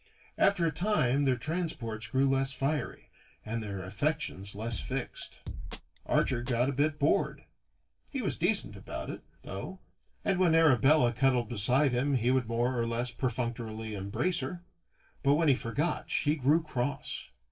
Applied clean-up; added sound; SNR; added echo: neural separator model SepFormer DNS4.